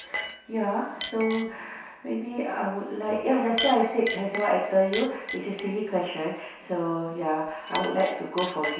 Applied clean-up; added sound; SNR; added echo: none; Chink, clink; 10 dB; reverberation time 0.7 s.